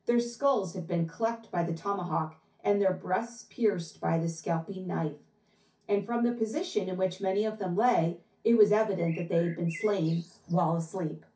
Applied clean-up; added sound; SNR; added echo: none; Bird; 19 dB; reverberation time 0.3 s.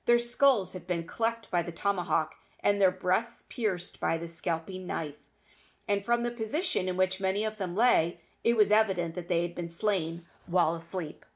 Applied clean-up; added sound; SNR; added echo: none; none; none; none.